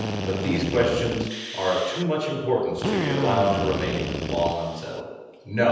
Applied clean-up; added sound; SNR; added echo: none; Drill; 5 dB; reverberation time 1.1 s.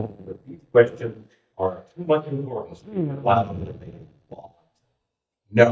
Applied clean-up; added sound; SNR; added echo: neural mask model DeepFilterNet 3.